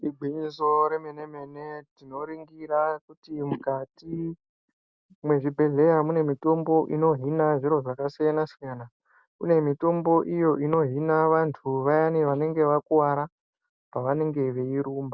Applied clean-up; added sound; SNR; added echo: none; none; none; none.